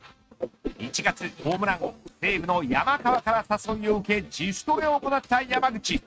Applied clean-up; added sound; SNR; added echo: neural mask model RNNoise.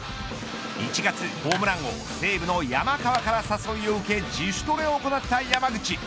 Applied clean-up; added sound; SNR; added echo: none; none; none; none.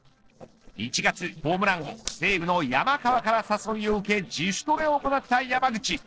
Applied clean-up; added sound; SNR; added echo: neural separator model SepFormer DNS4.